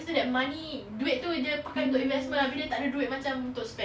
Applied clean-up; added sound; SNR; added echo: none; Piano; 5 dB; none.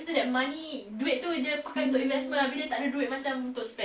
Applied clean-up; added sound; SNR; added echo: neural separator model SepFormer DNS4.